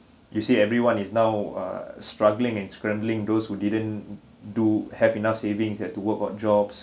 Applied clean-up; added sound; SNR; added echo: none; none; none; none.